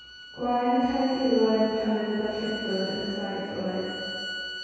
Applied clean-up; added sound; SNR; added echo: none; Bowed string instrument; 11 dB; reverberation time 2.0 s.